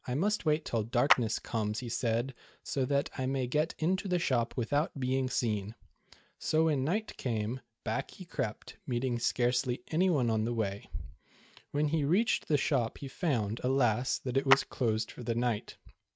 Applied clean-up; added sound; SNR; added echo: neural mask model RNNoise.